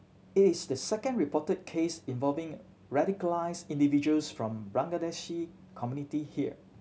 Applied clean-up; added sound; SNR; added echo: none; none; none; none.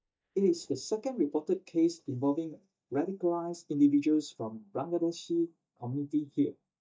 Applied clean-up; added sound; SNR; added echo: neural mask model DeepFilterNet 3.